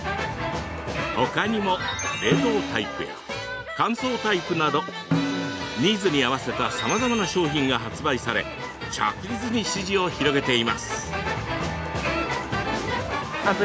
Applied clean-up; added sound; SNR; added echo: none; Snare drum; 7 dB; none.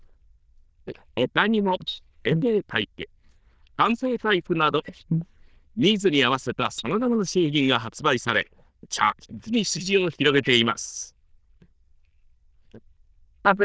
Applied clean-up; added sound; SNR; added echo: neural diffusion model UNIVERSE++.